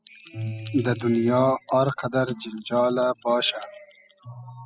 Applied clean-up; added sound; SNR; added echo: classical method spectral subtraction.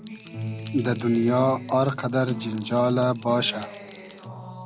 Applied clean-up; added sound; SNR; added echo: none; Acoustic guitar + Rattle / Keys jangling; 11 dB; none.